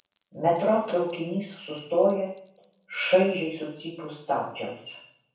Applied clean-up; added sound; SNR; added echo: none; Chime; 3 dB; reverberation time 0.6 s.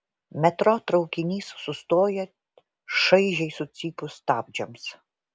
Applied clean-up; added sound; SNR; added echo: none; none; none; none.